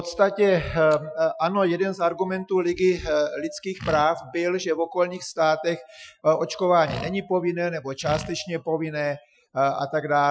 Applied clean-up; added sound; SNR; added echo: classical method Wiener filter.